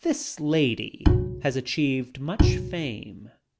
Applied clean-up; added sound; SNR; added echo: none; Bowed string instrument; -3 dB; none.